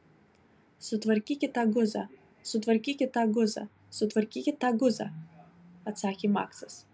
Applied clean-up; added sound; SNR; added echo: none; none; none; none.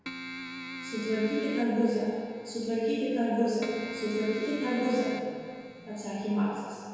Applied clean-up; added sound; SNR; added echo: none; Keyboard (musical); 12 dB; reverberation time 1.9 s.